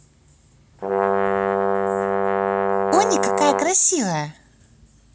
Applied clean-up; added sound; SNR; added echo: none; Brass instrument; -3 dB; none.